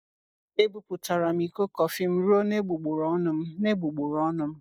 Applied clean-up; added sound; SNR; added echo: neural mask model Resemble Enhance denoiser.